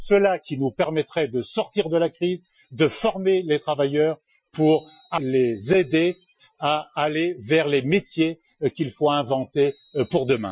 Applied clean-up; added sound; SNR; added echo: classical method Wiener filter.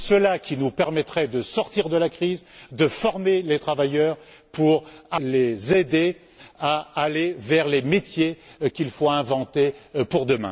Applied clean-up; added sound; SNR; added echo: none; none; none; none.